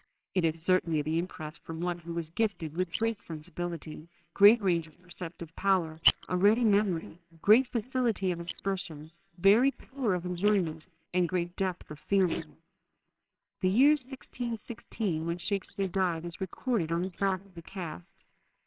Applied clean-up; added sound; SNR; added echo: neural separator model SepFormer WHAMR!.